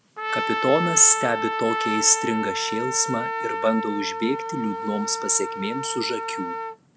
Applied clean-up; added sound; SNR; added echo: none; Trumpet; 4 dB; none.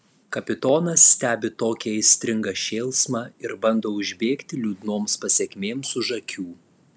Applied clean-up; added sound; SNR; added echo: none; none; none; none.